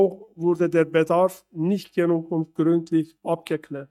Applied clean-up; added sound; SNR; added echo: neural mask model DeepFilterNet 3.